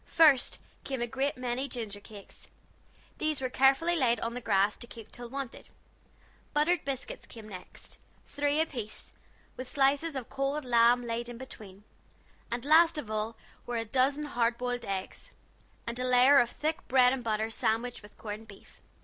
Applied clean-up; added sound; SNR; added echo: none; none; none; none.